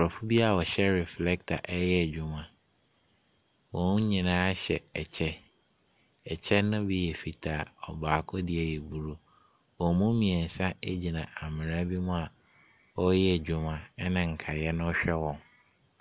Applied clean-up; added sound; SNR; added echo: none; none; none; none.